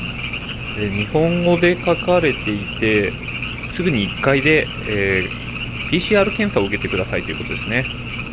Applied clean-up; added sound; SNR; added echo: none; Frog; 7 dB; none.